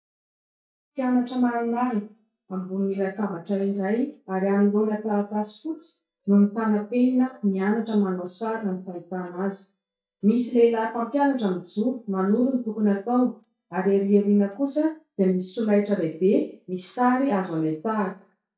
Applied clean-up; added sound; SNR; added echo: neural mask model DeepFilterNet 3.